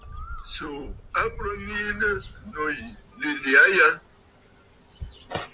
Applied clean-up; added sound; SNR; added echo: none; Bird; 16 dB; none.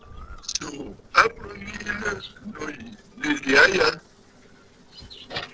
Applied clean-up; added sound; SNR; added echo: neural separator model SepFormer DNS4.